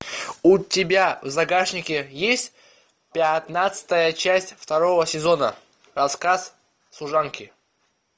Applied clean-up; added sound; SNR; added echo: none; none; none; none.